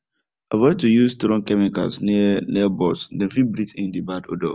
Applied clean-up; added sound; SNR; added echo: none; none; none; none.